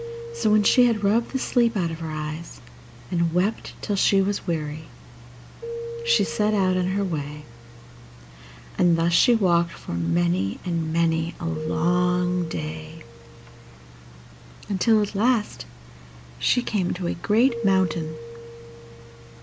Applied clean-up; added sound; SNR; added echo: none; Keyboard (musical); 15 dB; none.